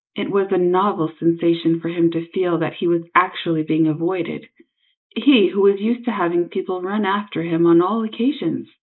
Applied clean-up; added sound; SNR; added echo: neural mask model Resemble Enhance denoiser.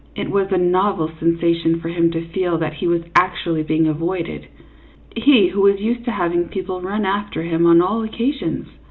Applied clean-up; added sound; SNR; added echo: none; none; none; none.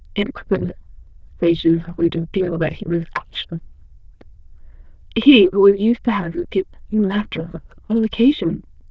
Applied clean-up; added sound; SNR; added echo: neural diffusion model UNIVERSE++.